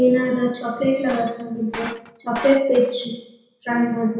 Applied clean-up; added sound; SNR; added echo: none; Shatter; 14 dB; reverberation time 0.7 s.